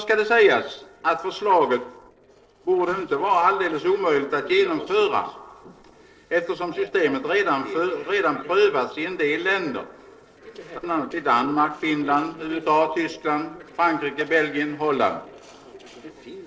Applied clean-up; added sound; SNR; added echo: neural separator model SepFormer DNS4.